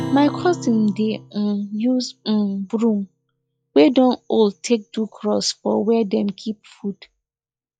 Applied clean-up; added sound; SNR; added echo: classical method log-MMSE.